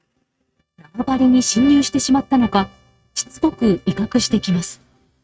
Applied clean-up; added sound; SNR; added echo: neural mask model RNNoise.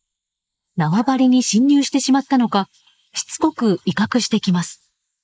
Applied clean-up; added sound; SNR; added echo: neural mask model Resemble Enhance denoiser.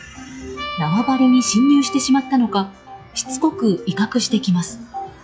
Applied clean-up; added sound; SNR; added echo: classical method log-MMSE.